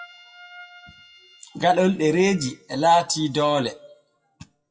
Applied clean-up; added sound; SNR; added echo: classical method WPE with log-MMSE.